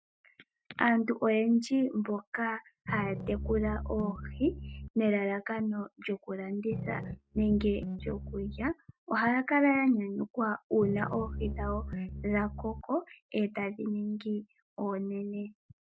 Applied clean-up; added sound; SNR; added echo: neural mask model RNNoise.